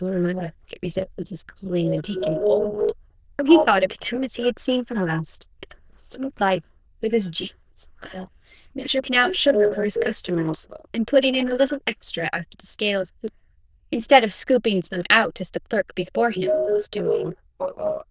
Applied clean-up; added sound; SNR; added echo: neural diffusion model UNIVERSE++.